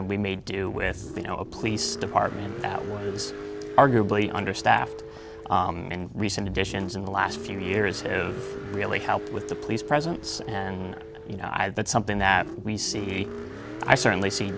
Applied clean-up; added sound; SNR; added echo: none; Car; 10 dB; none.